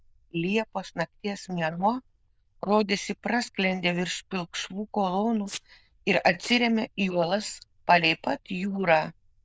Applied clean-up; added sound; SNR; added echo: neural diffusion model UNIVERSE++.